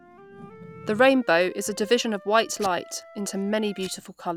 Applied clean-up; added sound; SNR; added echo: none; Wind instrument, woodwind instrument + Packing tape, duct tape / Tearing; 19 dB; none.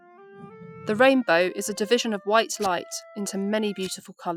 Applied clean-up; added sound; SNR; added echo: classical method Wiener filter.